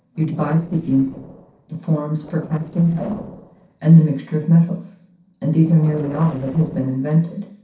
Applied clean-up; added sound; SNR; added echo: neural separator model SepFormer DNS4.